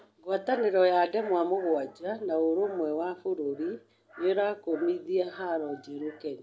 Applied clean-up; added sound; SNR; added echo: none; none; none; none.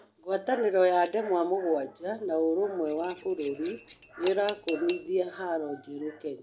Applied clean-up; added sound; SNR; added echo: none; Cutlery, silverware / Dishes, pots, and pans; 12 dB; none.